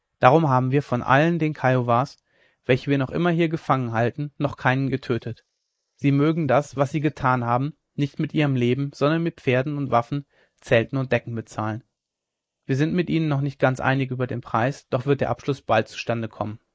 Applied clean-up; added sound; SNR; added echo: neural mask model Resemble Enhance denoiser.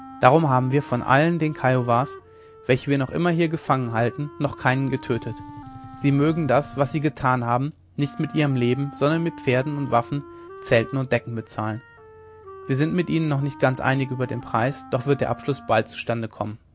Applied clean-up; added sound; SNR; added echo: none; Wind instrument, woodwind instrument + Gunshot, gunfire; 18 dB; none.